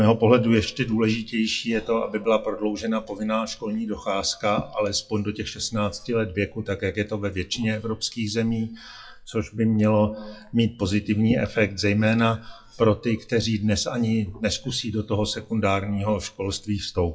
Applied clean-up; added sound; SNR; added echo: classical method WPE with log-MMSE.